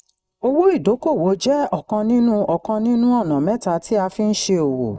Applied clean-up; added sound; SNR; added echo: neural mask model Resemble Enhance denoiser.